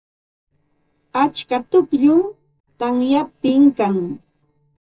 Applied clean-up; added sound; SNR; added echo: neural separator model SepFormer DNS4.